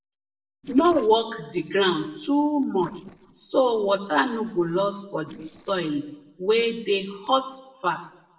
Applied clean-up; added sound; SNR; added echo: neural separator model SepFormer DNS4.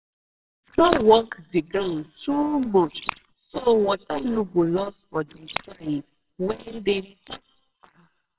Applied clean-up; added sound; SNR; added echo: neural separator model SepFormer WHAMR!.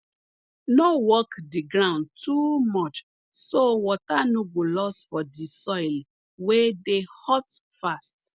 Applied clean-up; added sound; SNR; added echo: none; none; none; none.